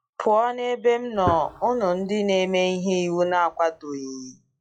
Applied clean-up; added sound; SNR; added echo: classical method log-MMSE.